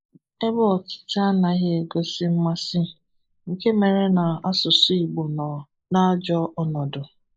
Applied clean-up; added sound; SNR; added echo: neural mask model Resemble Enhance denoiser.